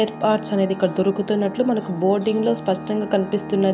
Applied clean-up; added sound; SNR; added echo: none; Organ; 13 dB; none.